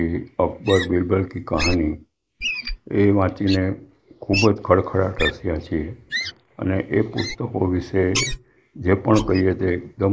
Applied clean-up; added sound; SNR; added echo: neural mask model Resemble Enhance denoiser.